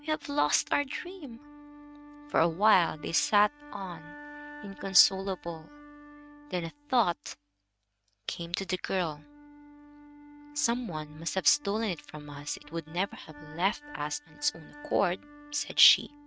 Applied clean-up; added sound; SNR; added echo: neural mask model RNNoise.